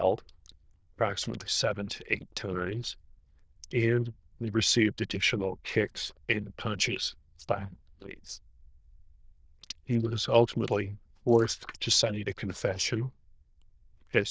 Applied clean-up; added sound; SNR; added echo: neural diffusion model UNIVERSE++.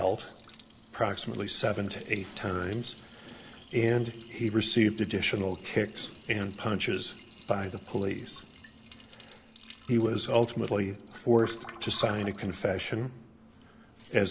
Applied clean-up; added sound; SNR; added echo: none; Liquid; 18 dB; none.